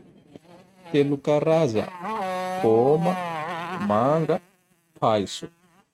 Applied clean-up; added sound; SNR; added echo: neural mask model RNNoise.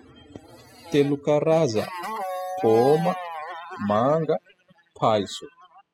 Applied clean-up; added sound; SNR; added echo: classical method spectral subtraction.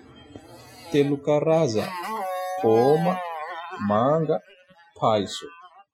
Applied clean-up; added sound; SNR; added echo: classical method Wiener filter.